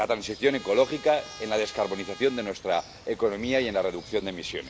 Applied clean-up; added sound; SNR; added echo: none; Trumpet + Bird; 18 dB; none.